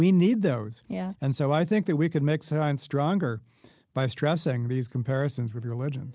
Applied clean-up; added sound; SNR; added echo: none; none; none; none.